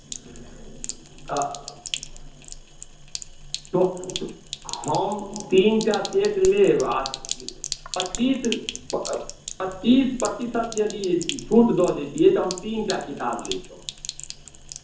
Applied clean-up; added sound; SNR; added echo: none; Sink (filling or washing); 12 dB; reverberation time 0.6 s.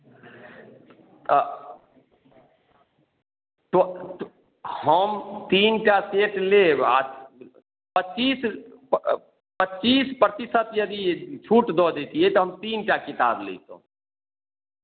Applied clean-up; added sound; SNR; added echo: none; none; none; none.